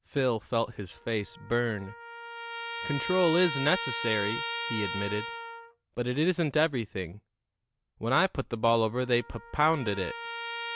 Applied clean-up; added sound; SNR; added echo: none; Trumpet; 9 dB; none.